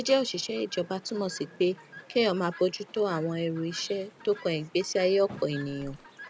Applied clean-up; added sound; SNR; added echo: none; Bird + Chirp, tweet; 19 dB; none.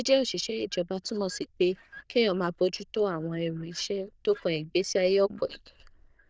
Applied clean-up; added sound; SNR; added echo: neural diffusion model UNIVERSE++.